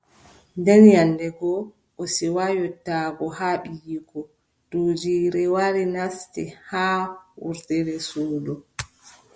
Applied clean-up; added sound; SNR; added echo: none; none; none; none.